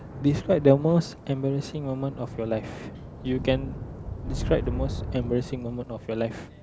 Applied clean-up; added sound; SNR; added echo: none; Thunder / Rain; 8 dB; none.